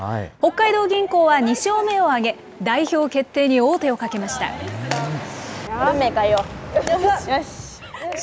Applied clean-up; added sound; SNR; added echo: none; none; none; none.